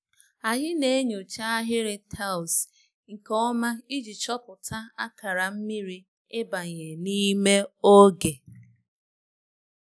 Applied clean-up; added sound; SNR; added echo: none; none; none; none.